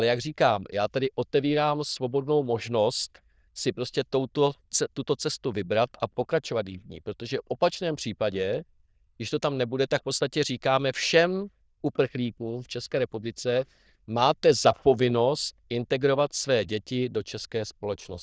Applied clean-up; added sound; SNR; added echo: neural diffusion model UNIVERSE++.